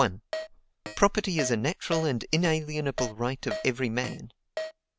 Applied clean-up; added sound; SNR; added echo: none; Keyboard (musical); 10 dB; none.